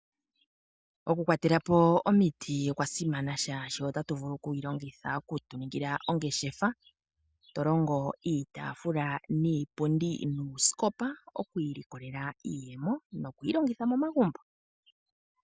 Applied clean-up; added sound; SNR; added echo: none; none; none; none.